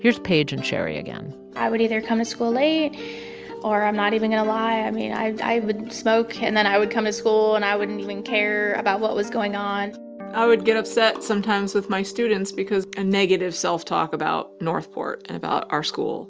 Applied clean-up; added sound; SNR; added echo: none; none; none; none.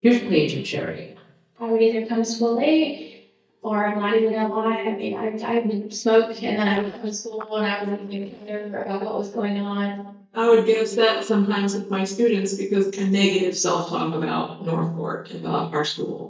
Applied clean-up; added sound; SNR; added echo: neural mask model DeepFilterNet 3.